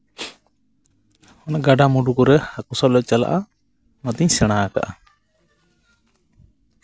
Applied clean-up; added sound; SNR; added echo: none; none; none; none.